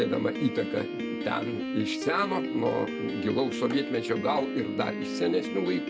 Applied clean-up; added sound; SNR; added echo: none; Piano; 4 dB; none.